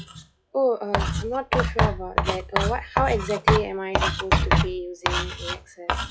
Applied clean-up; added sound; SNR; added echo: classical method log-MMSE.